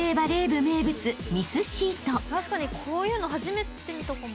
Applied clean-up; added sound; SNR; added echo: none; none; none; none.